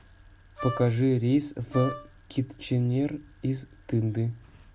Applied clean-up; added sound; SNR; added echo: none; Wind instrument, woodwind instrument; 10 dB; none.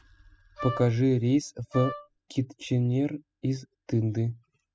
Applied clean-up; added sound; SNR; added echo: classical method spectral subtraction.